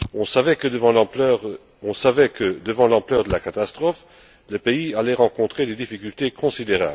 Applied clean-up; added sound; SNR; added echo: none; Fire; 20 dB; none.